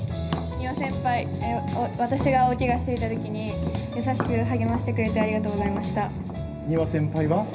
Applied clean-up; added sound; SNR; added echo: none; Tap; 13 dB; reverberation time 0.5 s.